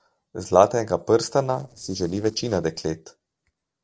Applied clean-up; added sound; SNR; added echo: neural separator model SepFormer DNS4.